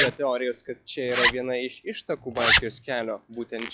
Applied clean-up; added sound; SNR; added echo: classical method log-MMSE.